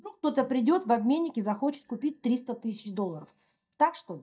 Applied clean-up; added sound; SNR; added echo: neural mask model DeepFilterNet 3.